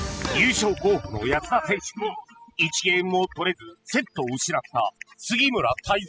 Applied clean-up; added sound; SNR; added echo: classical method spectral subtraction.